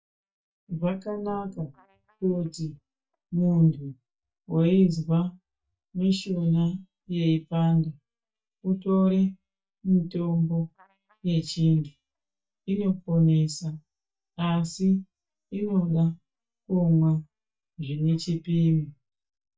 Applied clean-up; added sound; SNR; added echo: neural mask model DeepFilterNet 3.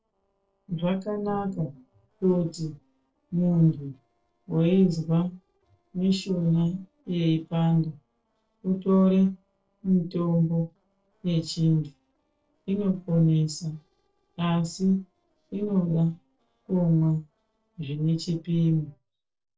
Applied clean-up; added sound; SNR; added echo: neural separator model SepFormer DNS4.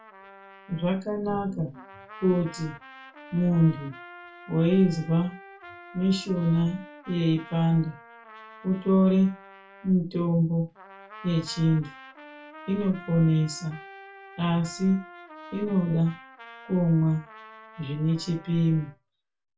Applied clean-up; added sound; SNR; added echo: none; Trumpet; 20 dB; reverberation time 0.2 s.